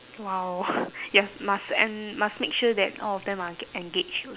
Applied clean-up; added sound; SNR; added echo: none; none; none; none.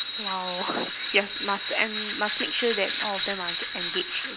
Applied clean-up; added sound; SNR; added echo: none; Tools; 0 dB; none.